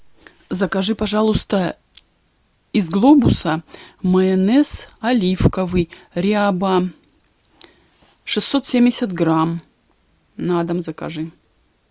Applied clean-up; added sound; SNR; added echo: none; none; none; none.